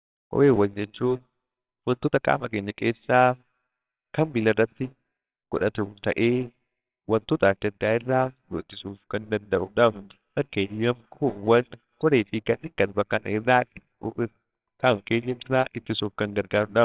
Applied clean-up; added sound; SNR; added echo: neural separator model SepFormer WHAMR!.